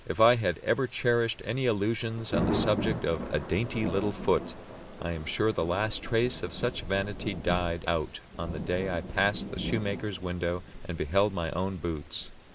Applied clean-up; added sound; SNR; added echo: none; Thunder / Rain; 8 dB; none.